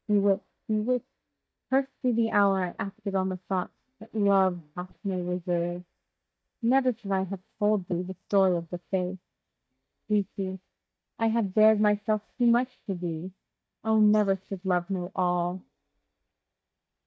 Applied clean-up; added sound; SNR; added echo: neural mask model DeepFilterNet 3.